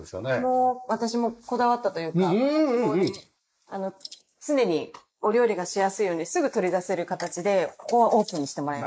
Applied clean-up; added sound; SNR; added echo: neural mask model Resemble Enhance denoiser.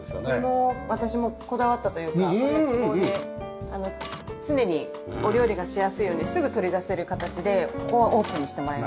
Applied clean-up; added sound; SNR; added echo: none; Printer; 11 dB; none.